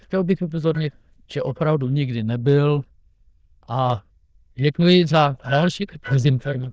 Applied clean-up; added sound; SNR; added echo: neural diffusion model UNIVERSE++.